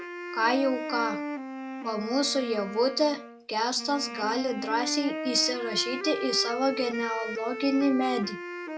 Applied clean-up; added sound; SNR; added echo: none; Wind instrument, woodwind instrument; 7 dB; none.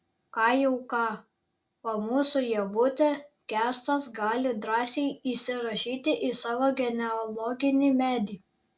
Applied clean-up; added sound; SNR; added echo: none; none; none; none.